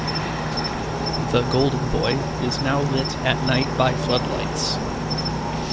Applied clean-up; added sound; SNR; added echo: none; Cricket; 0 dB; none.